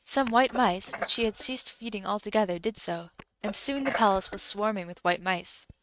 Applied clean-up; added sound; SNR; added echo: neural mask model RNNoise.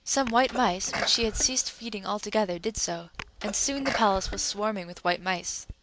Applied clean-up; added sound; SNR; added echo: none; Sneeze; 10 dB; none.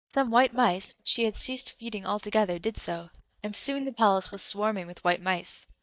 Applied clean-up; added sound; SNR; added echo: neural mask model DeepFilterNet 3.